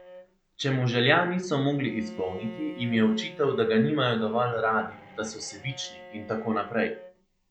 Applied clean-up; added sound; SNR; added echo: none; Bowed string instrument; 20 dB; none.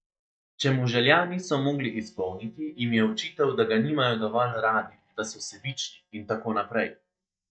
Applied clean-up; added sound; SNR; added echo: neural mask model DeepFilterNet 3.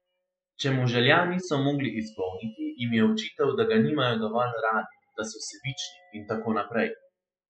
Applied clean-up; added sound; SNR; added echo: classical method spectral subtraction.